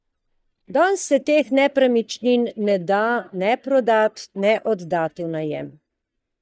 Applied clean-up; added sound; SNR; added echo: neural mask model DeepFilterNet 3.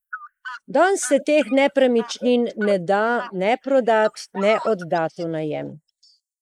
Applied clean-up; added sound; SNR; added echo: neural mask model Resemble Enhance denoiser.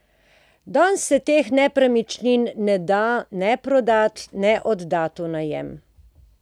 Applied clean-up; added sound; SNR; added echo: none; none; none; none.